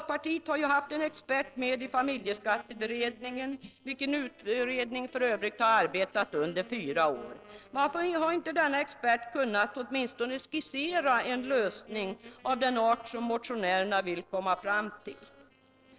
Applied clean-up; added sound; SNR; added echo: neural separator model SepFormer DNS4.